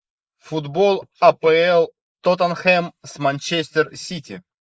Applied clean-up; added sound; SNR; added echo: neural mask model Resemble Enhance denoiser.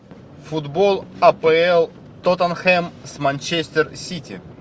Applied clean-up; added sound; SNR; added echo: none; none; none; none.